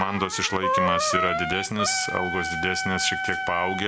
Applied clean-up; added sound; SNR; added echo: none; Wind instrument, woodwind instrument; 0 dB; none.